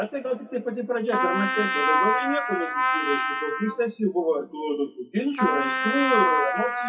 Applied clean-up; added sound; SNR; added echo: classical method WPE with log-MMSE.